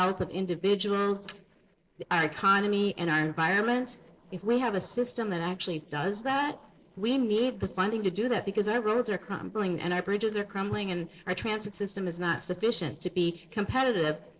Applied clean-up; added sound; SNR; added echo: neural separator model SepFormer DNS4.